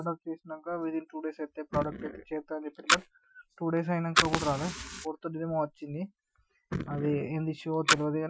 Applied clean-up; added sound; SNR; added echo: classical method Wiener filter.